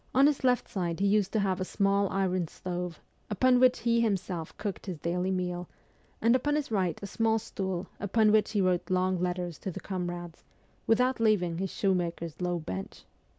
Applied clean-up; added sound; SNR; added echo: none; none; none; none.